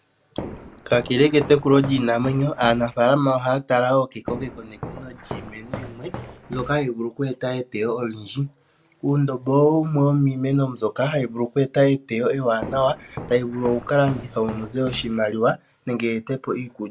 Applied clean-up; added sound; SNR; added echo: none; Walk, footsteps; 14 dB; none.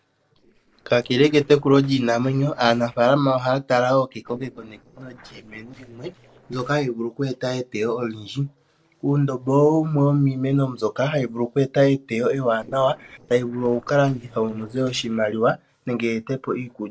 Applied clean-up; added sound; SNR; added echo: neural separator model SepFormer DNS4.